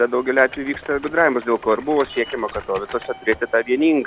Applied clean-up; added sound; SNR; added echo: none; Typing + Walk, footsteps / Subway, metro, underground; 19 dB; none.